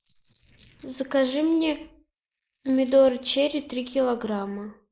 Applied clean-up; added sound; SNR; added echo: neural mask model Resemble Enhance denoiser.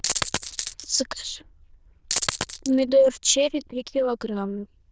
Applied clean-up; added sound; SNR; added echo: neural diffusion model UNIVERSE++.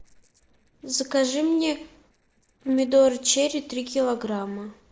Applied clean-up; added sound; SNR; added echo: neural separator model SepFormer DNS4.